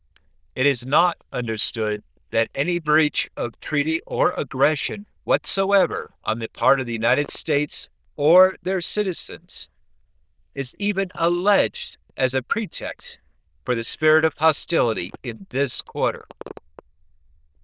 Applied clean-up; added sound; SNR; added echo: neural diffusion model UNIVERSE++.